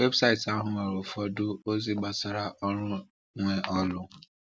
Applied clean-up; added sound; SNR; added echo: none; none; none; none.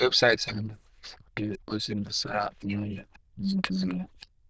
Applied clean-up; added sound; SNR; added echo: neural diffusion model UNIVERSE++.